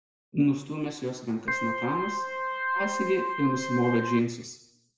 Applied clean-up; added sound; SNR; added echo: none; Organ; 2 dB; reverberation time 0.8 s.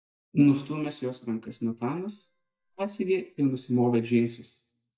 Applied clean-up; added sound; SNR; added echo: neural mask model DeepFilterNet 3.